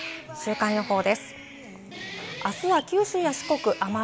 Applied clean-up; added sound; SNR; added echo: none; Guitar + Cat; 14 dB; none.